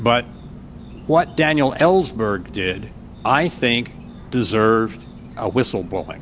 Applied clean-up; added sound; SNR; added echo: none; Insect; 17 dB; none.